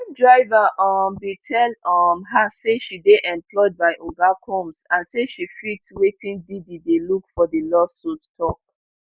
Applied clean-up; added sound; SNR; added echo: none; none; none; none.